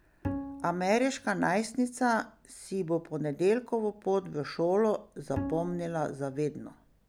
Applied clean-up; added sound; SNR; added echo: none; Bowed string instrument; 10 dB; none.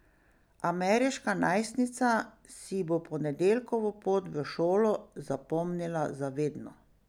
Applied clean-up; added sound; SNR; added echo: none; none; none; none.